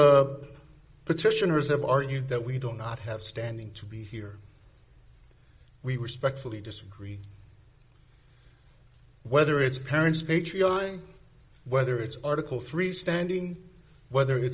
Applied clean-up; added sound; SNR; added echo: none; none; none; none.